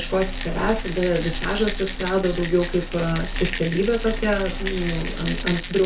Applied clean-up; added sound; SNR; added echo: none; Rattle; 5 dB; reverberation time 0.3 s.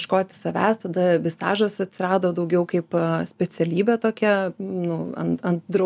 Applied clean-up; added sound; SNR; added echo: none; none; none; none.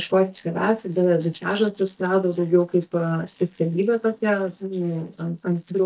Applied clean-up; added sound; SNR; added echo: neural mask model DeepFilterNet 3.